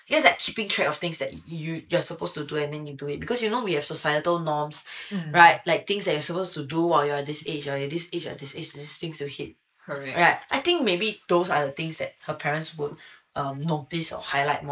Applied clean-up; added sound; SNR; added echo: neural mask model Resemble Enhance denoiser.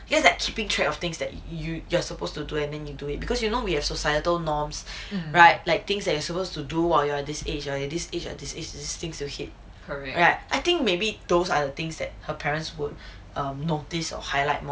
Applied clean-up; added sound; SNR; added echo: none; none; none; none.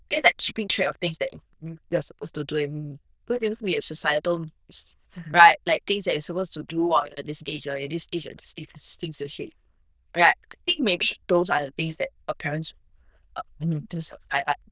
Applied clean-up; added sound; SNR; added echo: neural diffusion model UNIVERSE++.